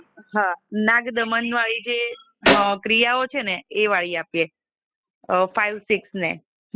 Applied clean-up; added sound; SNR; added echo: classical method spectral subtraction.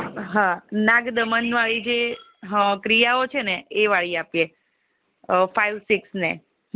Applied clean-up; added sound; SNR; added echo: none; none; none; none.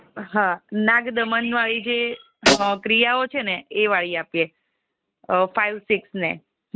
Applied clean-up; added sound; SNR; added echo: neural mask model RNNoise.